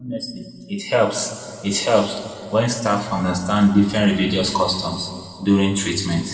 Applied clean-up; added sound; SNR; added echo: none; none; none; reverberation time 1.9 s.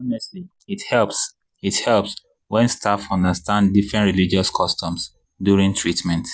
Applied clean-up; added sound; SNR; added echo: none; none; none; none.